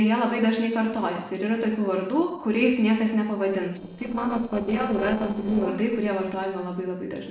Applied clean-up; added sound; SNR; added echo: neural separator model SepFormer DNS4.